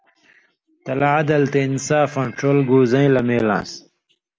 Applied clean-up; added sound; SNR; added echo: none; none; none; none.